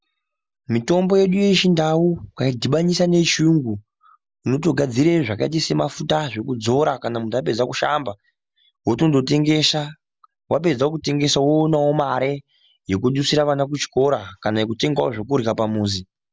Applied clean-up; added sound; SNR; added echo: none; none; none; none.